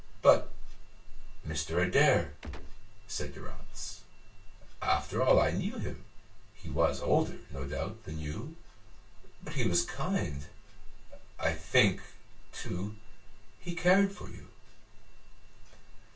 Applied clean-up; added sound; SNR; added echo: none; Gunshot, gunfire; 11 dB; reverberation time 0.2 s.